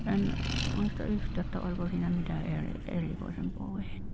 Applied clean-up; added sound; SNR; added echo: none; Accelerating, revving, vroom; 1 dB; none.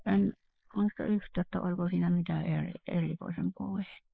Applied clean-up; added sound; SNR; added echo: neural mask model Resemble Enhance denoiser.